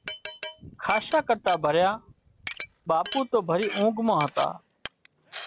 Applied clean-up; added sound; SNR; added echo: none; Glass; 10 dB; none.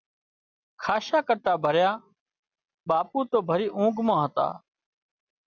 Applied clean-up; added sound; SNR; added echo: none; none; none; none.